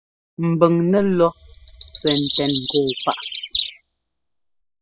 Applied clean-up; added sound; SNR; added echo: classical method spectral subtraction.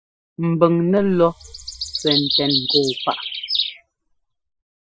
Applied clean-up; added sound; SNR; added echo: classical method Wiener filter.